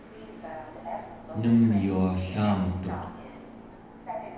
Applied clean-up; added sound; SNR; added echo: none; Subway, metro, underground; 12 dB; reverberation time 0.9 s.